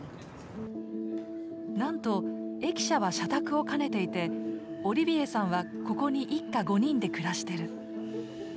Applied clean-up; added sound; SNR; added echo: none; none; none; none.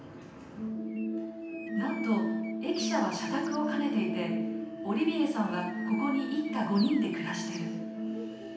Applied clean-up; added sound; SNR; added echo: none; Bird; 18 dB; reverberation time 0.9 s.